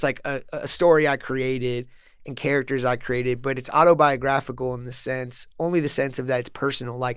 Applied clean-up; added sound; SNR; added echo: none; none; none; none.